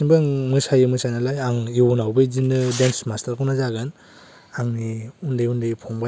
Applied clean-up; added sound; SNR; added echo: none; Tearing; 16 dB; none.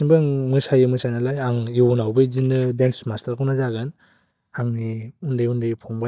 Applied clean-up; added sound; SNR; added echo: neural mask model DeepFilterNet 3.